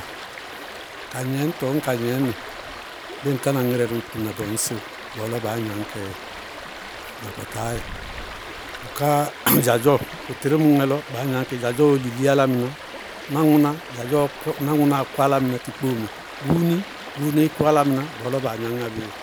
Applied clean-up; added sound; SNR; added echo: none; Stream; 13 dB; none.